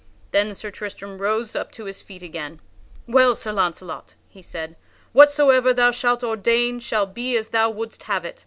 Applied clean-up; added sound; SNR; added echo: none; none; none; none.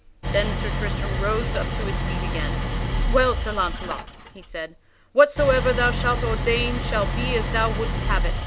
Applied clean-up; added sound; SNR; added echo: none; Idling; 0 dB; none.